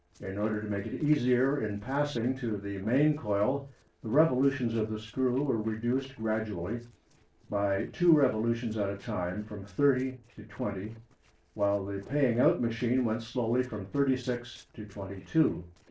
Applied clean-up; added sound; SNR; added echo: neural separator model SepFormer DNS4.